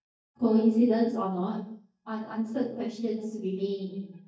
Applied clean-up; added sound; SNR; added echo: neural mask model DeepFilterNet 3.